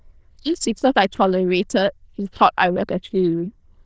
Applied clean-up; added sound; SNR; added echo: neural diffusion model UNIVERSE++.